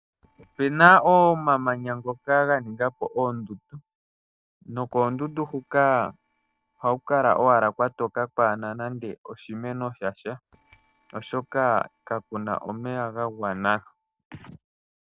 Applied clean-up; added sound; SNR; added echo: neural separator model SepFormer DNS4.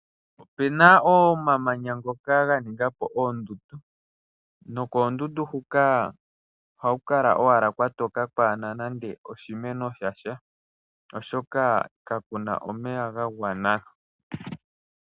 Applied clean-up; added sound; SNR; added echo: none; none; none; none.